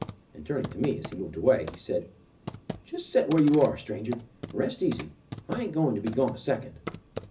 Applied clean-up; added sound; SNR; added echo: none; Computer keyboard; 13 dB; reverberation time 0.4 s.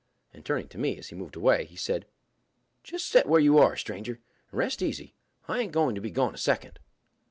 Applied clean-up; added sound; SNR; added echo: none; none; none; none.